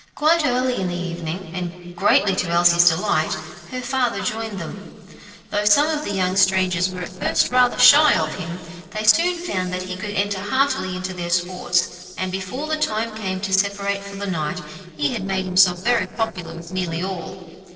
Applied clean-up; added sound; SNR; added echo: neural separator model SepFormer DNS4.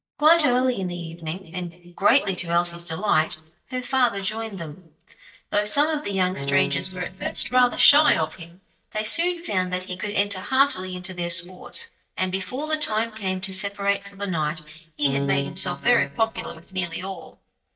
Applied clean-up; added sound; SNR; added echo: neural mask model DeepFilterNet 3.